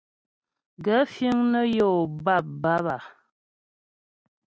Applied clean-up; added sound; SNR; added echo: none; none; none; none.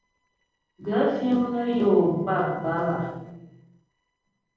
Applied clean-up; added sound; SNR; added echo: neural separator model SepFormer DNS4.